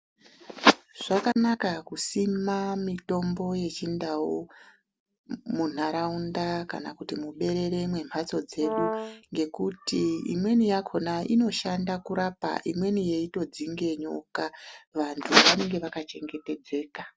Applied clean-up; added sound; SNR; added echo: none; Brass instrument; 4 dB; none.